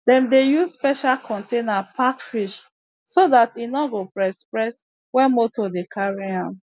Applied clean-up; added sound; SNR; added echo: none; none; none; none.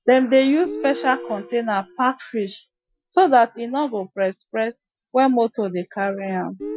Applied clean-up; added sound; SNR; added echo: classical method Wiener filter.